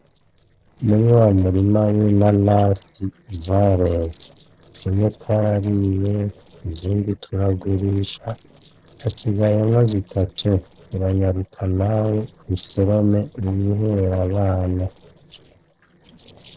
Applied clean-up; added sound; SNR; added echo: neural separator model SepFormer DNS4.